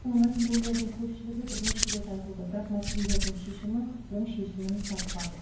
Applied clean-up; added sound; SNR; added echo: none; Hands; 3 dB; reverberation time 0.9 s.